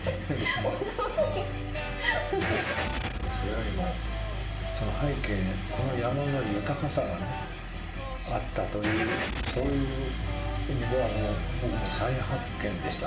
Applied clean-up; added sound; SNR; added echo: none; Engine starting / Car; 3 dB; reverberation time 1.3 s.